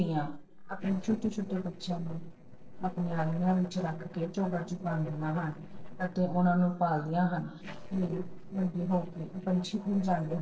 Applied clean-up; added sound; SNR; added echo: neural separator model SepFormer DNS4.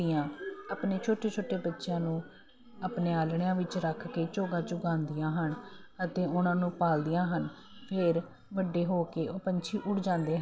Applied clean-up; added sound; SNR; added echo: none; none; none; none.